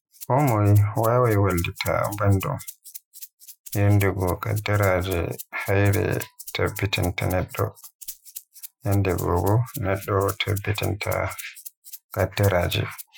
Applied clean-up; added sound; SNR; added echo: classical method Wiener filter.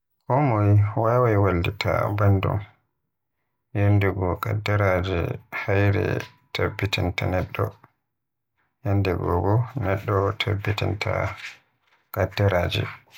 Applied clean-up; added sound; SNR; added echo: none; none; none; none.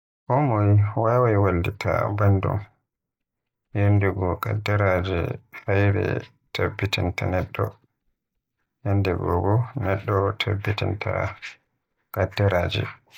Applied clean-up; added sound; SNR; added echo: neural mask model DeepFilterNet 3.